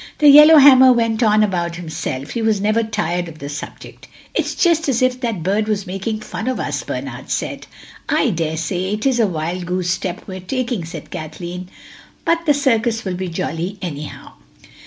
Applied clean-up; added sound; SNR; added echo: none; none; none; none.